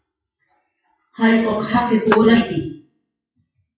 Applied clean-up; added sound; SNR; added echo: classical method WPE with log-MMSE.